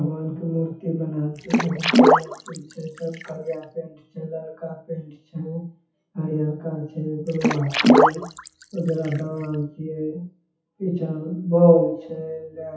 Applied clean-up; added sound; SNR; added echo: classical method WPE with log-MMSE.